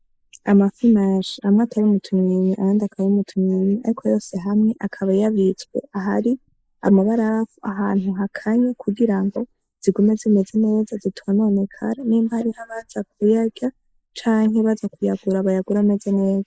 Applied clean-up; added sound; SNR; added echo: neural mask model Resemble Enhance denoiser.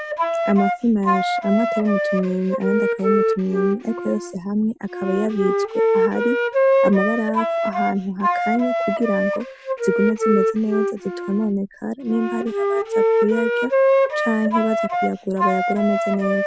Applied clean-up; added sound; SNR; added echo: none; Wind instrument, woodwind instrument; -1 dB; none.